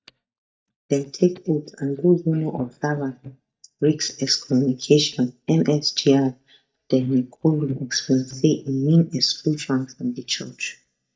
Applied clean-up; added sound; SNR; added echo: neural mask model DeepFilterNet 3.